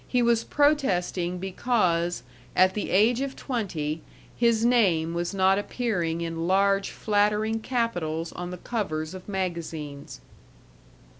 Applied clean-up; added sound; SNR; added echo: none; none; none; none.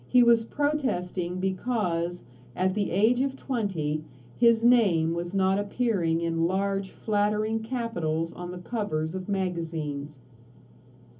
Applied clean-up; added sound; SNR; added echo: none; none; none; reverberation time 0.3 s.